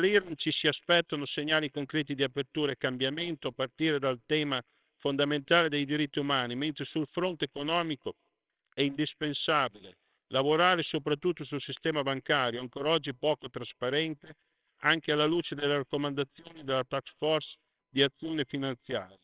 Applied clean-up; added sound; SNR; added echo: neural separator model SepFormer WHAMR!.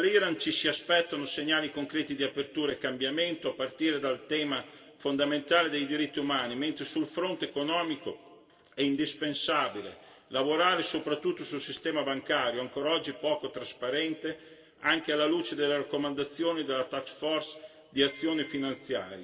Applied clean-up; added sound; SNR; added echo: none; Piano; 18 dB; reverberation time 1.6 s.